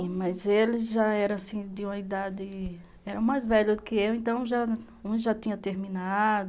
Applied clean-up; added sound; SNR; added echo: none; none; none; none.